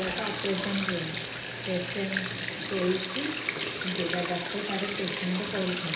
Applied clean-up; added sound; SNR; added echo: none; Sink (filling or washing); -4 dB; reverberation time 0.8 s.